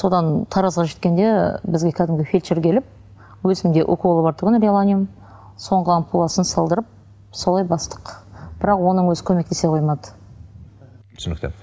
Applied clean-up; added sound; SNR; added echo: none; none; none; none.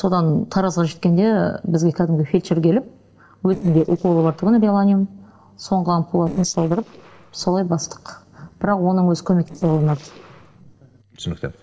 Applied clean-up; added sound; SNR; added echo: neural separator model SepFormer DNS4.